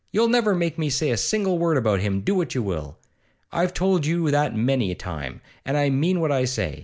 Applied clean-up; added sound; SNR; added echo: none; none; none; none.